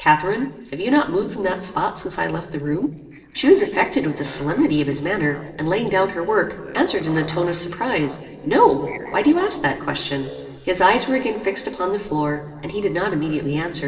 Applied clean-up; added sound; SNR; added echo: neural separator model SepFormer DNS4.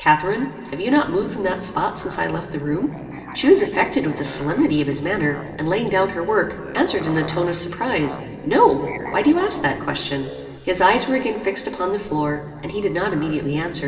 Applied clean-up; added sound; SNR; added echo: none; Musical instrument; 17 dB; reverberation time 2.4 s.